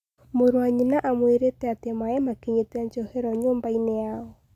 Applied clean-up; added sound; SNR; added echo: none; none; none; none.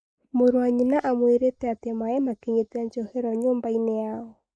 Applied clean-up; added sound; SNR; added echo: neural mask model Resemble Enhance denoiser.